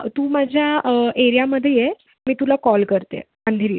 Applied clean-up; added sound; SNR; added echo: none; none; none; none.